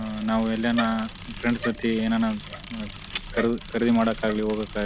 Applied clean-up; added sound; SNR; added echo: none; Bicycle; 10 dB; none.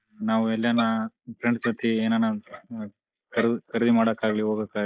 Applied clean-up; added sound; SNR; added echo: neural mask model Resemble Enhance denoiser.